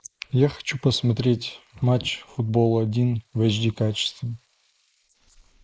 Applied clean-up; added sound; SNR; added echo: neural mask model Resemble Enhance denoiser.